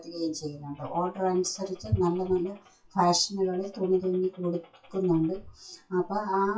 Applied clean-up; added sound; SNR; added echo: classical method WPE with log-MMSE.